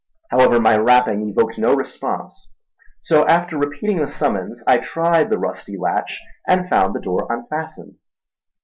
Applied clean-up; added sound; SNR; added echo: none; none; none; none.